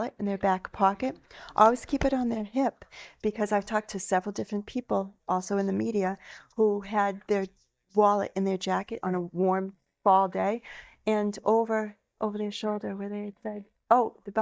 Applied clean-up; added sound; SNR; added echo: neural mask model DeepFilterNet 3.